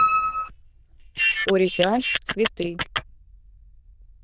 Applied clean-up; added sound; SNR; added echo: neural diffusion model UNIVERSE++.